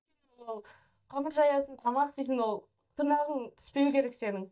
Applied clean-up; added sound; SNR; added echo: neural mask model DeepFilterNet 3.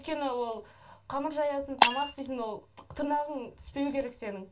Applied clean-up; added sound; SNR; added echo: none; Shatter; -1 dB; reverberation time 0.2 s.